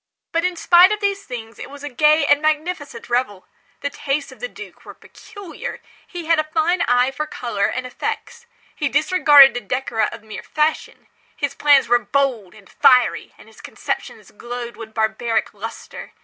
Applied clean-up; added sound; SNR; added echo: none; none; none; none.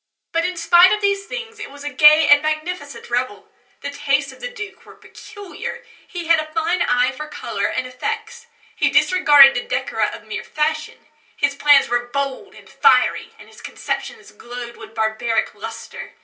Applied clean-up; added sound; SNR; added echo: none; none; none; reverberation time 0.3 s.